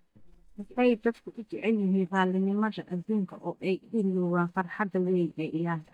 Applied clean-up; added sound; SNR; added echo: neural mask model DeepFilterNet 3.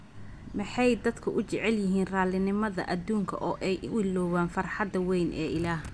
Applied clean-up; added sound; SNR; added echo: none; none; none; none.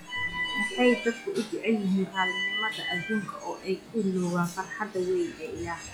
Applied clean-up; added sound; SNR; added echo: classical method log-MMSE.